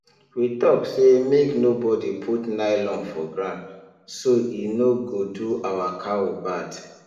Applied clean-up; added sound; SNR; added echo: none; none; none; reverberation time 0.9 s.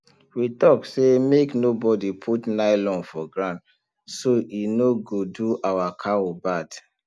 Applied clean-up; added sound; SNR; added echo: none; none; none; none.